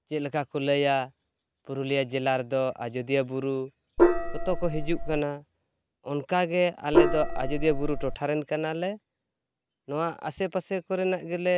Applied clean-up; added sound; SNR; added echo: none; Gong; -4 dB; none.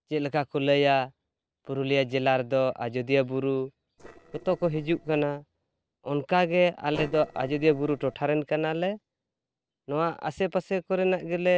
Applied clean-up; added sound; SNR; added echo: neural separator model SepFormer DNS4.